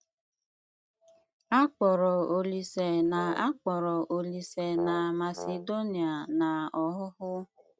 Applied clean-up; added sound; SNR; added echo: neural mask model RNNoise.